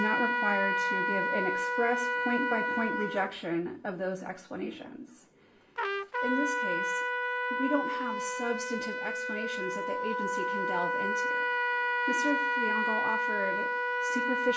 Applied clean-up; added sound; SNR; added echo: none; Trumpet; -4 dB; reverberation time 0.3 s.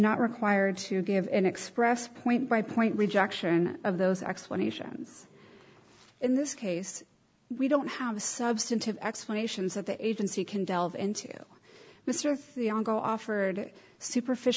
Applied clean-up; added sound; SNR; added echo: none; none; none; none.